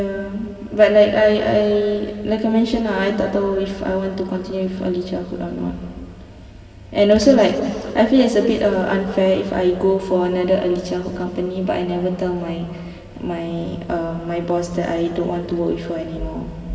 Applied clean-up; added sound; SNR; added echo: none; Gunshot, gunfire; 17 dB; reverberation time 2.5 s.